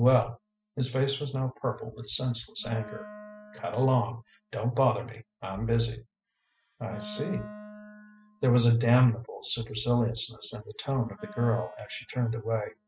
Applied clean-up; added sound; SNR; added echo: classical method spectral subtraction.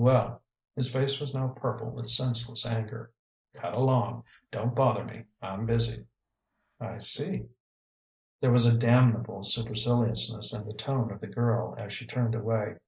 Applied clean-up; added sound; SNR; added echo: neural mask model Resemble Enhance denoiser.